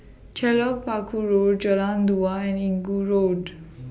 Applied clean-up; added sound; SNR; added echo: none; none; none; none.